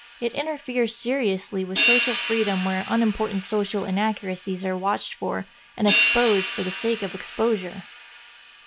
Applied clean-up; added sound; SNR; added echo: none; Hi-hat; 3 dB; none.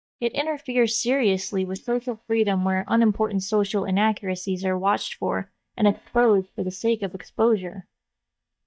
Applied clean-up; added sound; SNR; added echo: neural mask model DeepFilterNet 3.